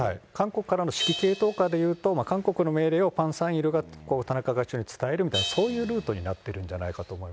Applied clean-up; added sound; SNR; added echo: none; Crash cymbal; 13 dB; none.